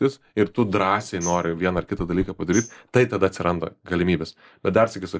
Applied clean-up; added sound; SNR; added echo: neural mask model Resemble Enhance denoiser.